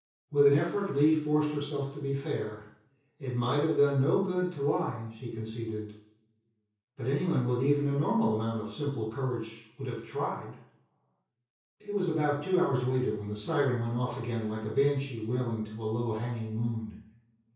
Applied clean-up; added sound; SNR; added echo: none; none; none; reverberation time 0.6 s.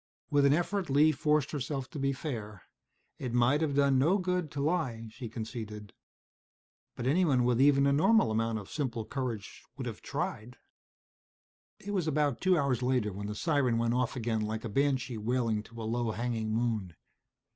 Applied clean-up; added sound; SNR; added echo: none; none; none; none.